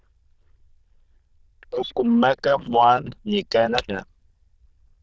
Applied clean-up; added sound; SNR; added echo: neural diffusion model UNIVERSE++.